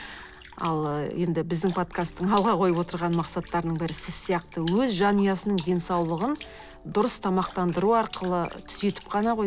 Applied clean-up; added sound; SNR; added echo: none; Water / Splash, splatter; 17 dB; none.